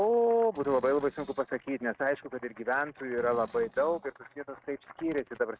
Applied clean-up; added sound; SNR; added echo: neural mask model RNNoise.